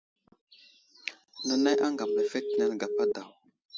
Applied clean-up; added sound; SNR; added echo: none; Alarm; -5 dB; none.